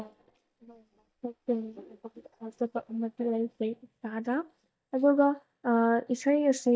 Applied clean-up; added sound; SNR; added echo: neural mask model DeepFilterNet 3.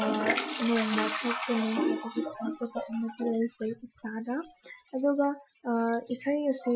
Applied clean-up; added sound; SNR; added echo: classical method Wiener filter.